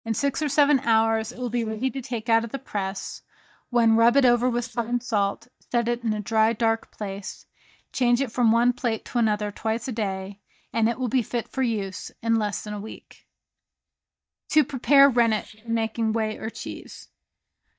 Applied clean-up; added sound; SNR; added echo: neural mask model DeepFilterNet 3.